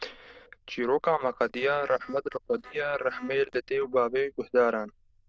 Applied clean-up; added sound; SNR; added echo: neural diffusion model UNIVERSE++.